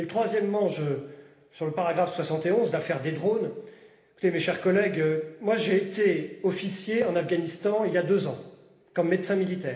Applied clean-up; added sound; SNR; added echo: none; none; none; reverberation time 1.0 s.